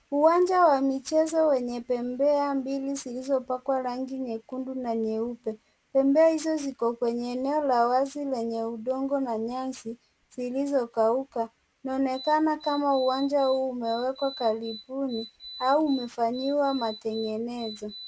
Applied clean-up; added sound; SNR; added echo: none; none; none; none.